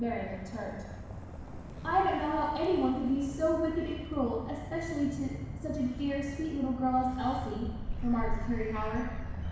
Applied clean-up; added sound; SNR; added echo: none; Motor vehicle (road); 6 dB; reverberation time 1.1 s.